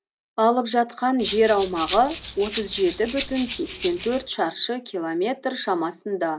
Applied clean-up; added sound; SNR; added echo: none; Rattle (instrument); 11 dB; none.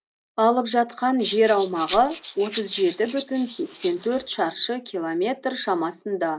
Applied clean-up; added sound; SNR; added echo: neural mask model Resemble Enhance denoiser.